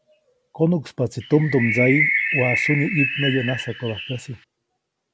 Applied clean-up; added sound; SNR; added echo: none; Bird; 1 dB; none.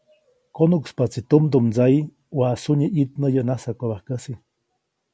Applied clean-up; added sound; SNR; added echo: none; none; none; none.